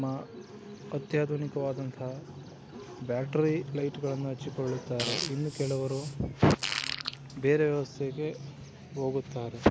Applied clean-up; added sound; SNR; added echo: none; Fart; 7 dB; none.